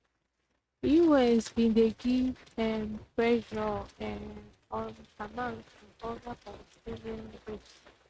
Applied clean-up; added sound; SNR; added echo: neural mask model RNNoise.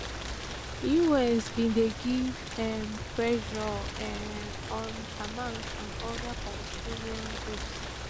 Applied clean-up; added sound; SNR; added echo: none; Rain; 5 dB; none.